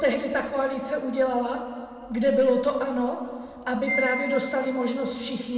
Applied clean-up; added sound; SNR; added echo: none; Wind chime; 13 dB; reverberation time 2.2 s.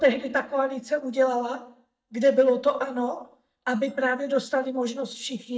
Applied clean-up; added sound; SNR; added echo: neural mask model DeepFilterNet 3.